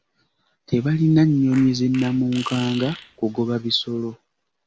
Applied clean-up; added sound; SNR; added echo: none; Fart; 17 dB; none.